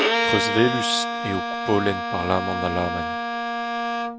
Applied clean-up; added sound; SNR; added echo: none; Bowed string instrument; -1 dB; none.